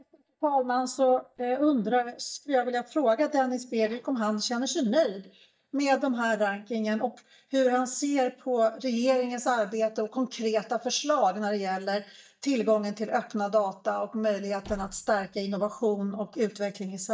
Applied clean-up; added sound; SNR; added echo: neural mask model DeepFilterNet 3.